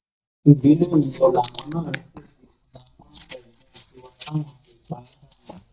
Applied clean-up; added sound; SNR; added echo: neural mask model DeepFilterNet 3.